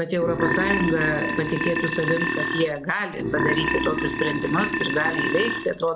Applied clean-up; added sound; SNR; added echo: none; Burping, eructation; 1 dB; none.